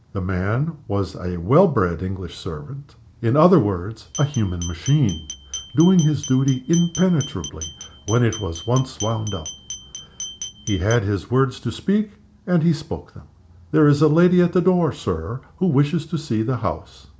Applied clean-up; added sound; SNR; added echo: none; Glass; 14 dB; none.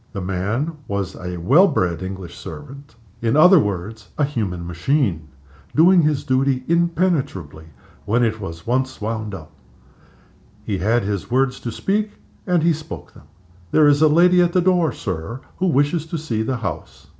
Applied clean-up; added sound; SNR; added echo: none; none; none; none.